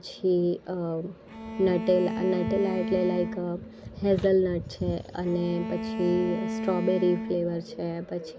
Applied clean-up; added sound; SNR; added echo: none; Bowed string instrument; 7 dB; none.